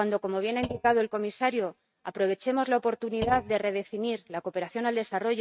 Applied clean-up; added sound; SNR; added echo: neural mask model RNNoise.